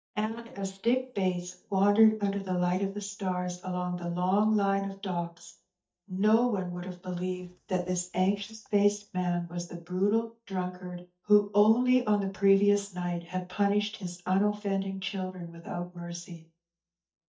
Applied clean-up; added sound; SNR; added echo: neural mask model DeepFilterNet 3.